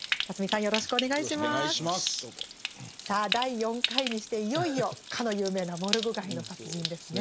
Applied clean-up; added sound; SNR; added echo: none; Stream; 6 dB; none.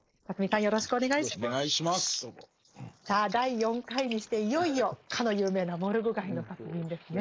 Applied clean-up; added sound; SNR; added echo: neural mask model Resemble Enhance denoiser.